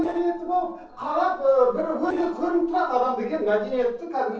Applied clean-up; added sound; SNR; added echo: neural separator model SepFormer DNS4.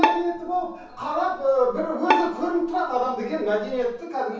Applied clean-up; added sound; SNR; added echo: none; Bowed string instrument; 5 dB; reverberation time 0.6 s.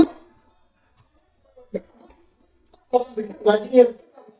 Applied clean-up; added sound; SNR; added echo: neural mask model DeepFilterNet 3.